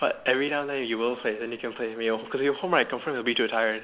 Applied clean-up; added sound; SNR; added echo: none; none; none; none.